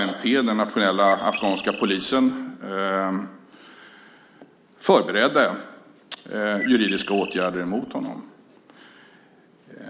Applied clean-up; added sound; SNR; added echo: none; Bird; 11 dB; none.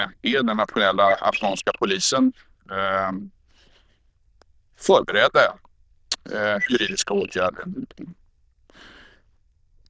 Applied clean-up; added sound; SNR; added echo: neural diffusion model UNIVERSE++.